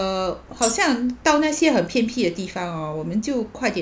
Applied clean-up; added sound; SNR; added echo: none; Tambourine; 10 dB; none.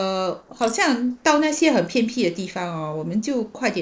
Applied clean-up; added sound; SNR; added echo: neural separator model SepFormer DNS4.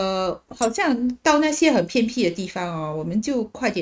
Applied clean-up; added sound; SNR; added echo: neural mask model RNNoise.